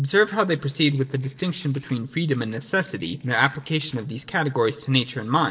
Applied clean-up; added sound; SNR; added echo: neural separator model SepFormer DNS4.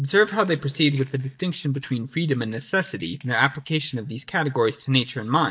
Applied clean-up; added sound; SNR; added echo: neural mask model DeepFilterNet 3.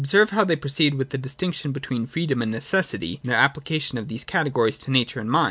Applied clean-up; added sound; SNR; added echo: none; none; none; none.